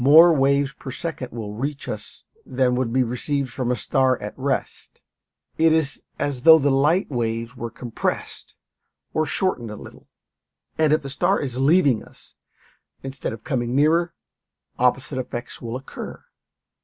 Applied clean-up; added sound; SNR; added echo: none; none; none; none.